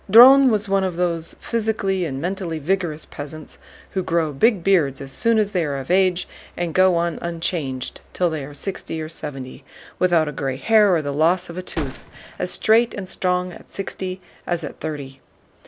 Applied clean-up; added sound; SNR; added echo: none; Gunshot, gunfire; 16 dB; none.